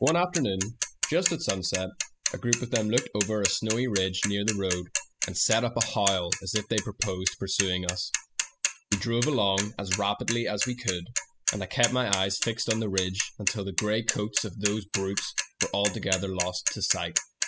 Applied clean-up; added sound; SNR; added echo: classical method spectral subtraction.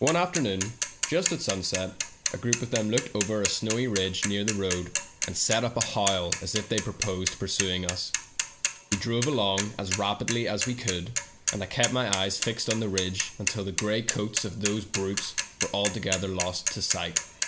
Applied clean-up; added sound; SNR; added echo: none; Mechanisms / Bicycle; 3 dB; none.